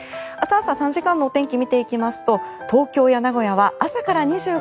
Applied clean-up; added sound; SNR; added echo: none; none; none; none.